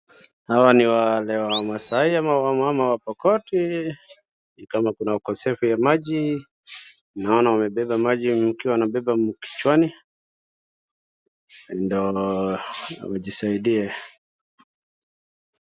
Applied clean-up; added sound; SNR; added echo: none; Animal; -1 dB; none.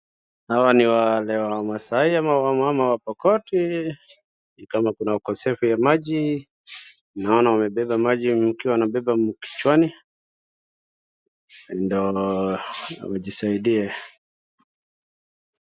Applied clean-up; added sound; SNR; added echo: neural mask model DeepFilterNet 3.